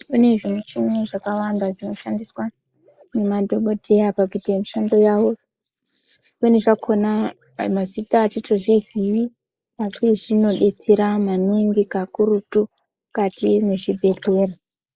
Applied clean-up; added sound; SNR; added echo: neural mask model Resemble Enhance denoiser.